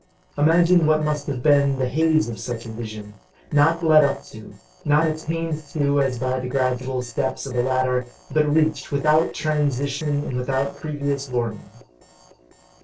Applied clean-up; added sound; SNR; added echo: neural separator model SepFormer DNS4.